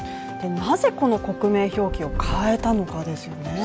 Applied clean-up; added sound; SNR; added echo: none; Purr; 8 dB; none.